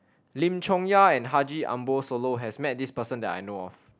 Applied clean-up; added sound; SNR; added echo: none; none; none; none.